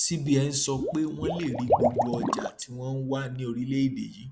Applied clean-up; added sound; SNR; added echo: none; Liquid; 2 dB; none.